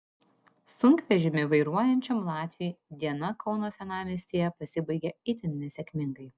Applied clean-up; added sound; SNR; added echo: none; none; none; none.